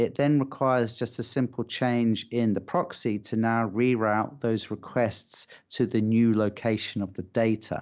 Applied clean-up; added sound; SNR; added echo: none; none; none; none.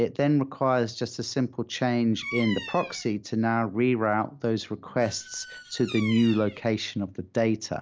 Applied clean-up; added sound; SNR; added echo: none; Bird vocalization, bird call, bird song; 17 dB; none.